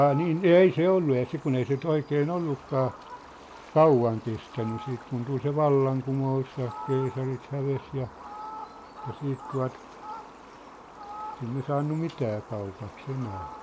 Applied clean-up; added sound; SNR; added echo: none; Fowl; 16 dB; none.